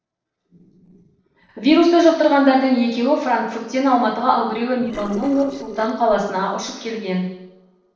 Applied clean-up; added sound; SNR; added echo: neural separator model SepFormer DNS4.